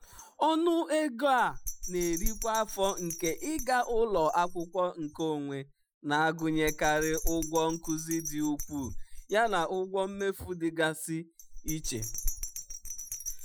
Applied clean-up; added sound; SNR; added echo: classical method Wiener filter.